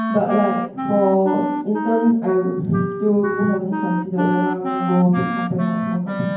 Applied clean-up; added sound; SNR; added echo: none; Wind instrument, woodwind instrument; 5 dB; reverberation time 0.9 s.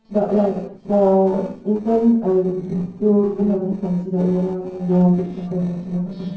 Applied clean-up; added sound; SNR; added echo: neural separator model SepFormer DNS4.